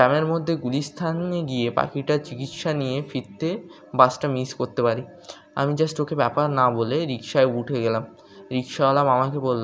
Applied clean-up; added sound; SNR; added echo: none; none; none; none.